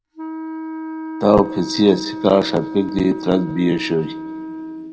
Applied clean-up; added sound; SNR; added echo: none; Wind instrument, woodwind instrument; 9 dB; reverberation time 1.8 s.